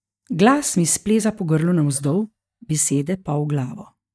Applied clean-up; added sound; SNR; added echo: neural mask model DeepFilterNet 3.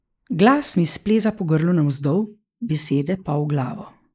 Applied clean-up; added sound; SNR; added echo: neural mask model Resemble Enhance denoiser.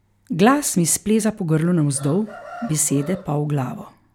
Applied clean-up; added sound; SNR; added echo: none; Chicken, rooster; 19 dB; none.